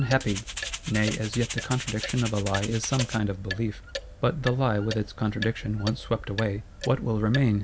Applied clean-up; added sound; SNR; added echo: none; Rattle (instrument) + Clock; 10 dB; none.